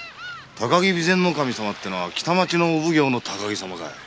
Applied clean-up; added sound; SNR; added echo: none; none; none; none.